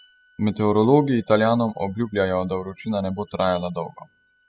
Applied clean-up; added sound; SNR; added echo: classical method spectral subtraction.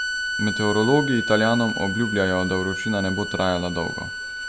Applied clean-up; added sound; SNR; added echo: none; Bowed string instrument; 5 dB; none.